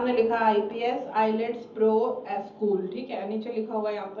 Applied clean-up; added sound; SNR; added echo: none; none; none; reverberation time 0.7 s.